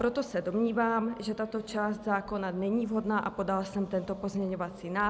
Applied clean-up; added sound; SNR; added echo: none; none; none; none.